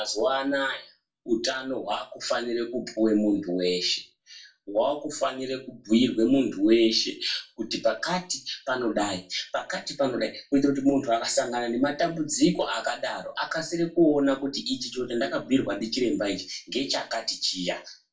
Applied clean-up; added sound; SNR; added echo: none; none; none; reverberation time 0.2 s.